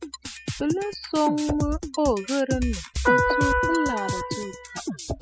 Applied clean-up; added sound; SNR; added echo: classical method spectral subtraction.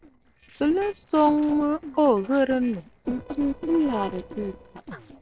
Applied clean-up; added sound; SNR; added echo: neural separator model SepFormer DNS4.